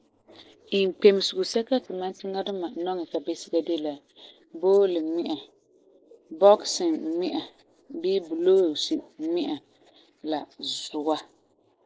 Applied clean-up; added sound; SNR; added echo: neural mask model Resemble Enhance denoiser.